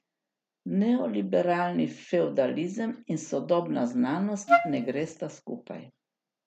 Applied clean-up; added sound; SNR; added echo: none; Wind instrument, woodwind instrument; -3 dB; none.